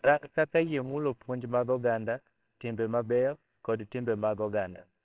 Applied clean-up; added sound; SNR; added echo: neural separator model SepFormer WHAMR!.